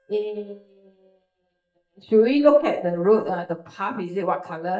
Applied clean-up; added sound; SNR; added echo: neural mask model DeepFilterNet 3.